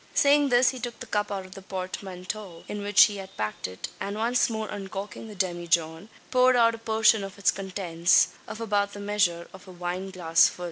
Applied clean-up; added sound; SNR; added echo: none; none; none; none.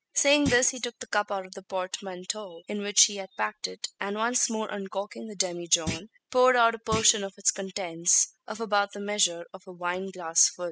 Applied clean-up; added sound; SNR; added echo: classical method spectral subtraction.